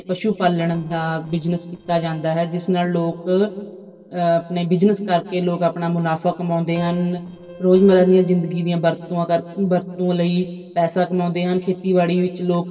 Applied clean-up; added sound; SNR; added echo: neural separator model SepFormer DNS4.